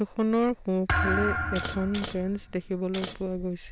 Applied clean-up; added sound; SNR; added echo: none; Thump, thud + Scissors; 3 dB; none.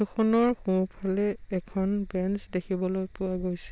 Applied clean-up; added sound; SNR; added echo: none; none; none; none.